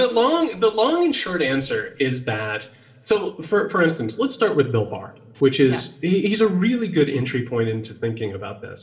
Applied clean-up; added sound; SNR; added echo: none; none; none; reverberation time 1.3 s.